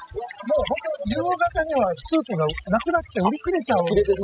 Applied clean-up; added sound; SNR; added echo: classical method spectral subtraction.